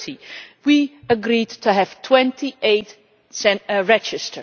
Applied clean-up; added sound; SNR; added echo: none; none; none; none.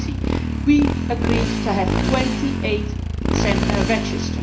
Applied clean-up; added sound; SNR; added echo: none; Motorcycle; -3 dB; reverberation time 0.4 s.